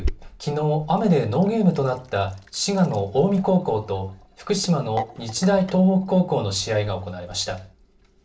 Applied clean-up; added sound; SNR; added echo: none; Sink (filling or washing); 15 dB; reverberation time 0.3 s.